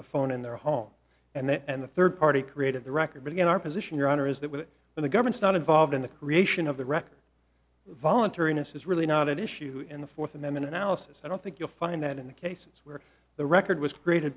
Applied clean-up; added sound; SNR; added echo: none; none; none; none.